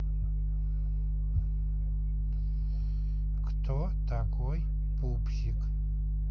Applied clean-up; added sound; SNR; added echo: none; none; none; none.